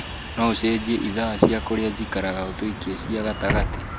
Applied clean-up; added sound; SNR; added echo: none; Bus; 6 dB; none.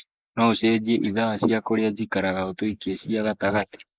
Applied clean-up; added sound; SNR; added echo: neural mask model Resemble Enhance denoiser.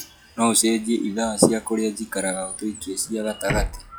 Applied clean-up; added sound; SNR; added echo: classical method log-MMSE.